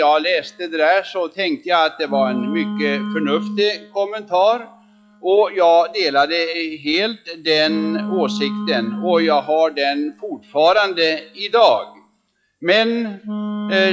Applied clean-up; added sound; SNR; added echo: classical method log-MMSE.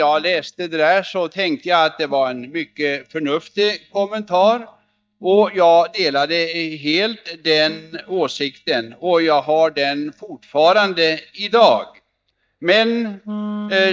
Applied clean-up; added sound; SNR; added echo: neural mask model DeepFilterNet 3.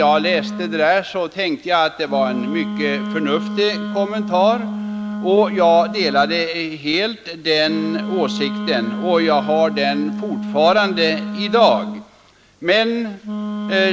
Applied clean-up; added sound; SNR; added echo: none; Wind instrument, woodwind instrument; 7 dB; none.